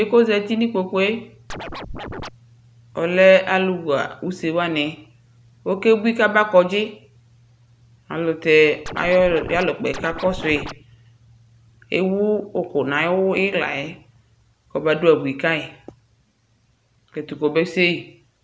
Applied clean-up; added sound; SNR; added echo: none; Scratching (performance technique); 10 dB; none.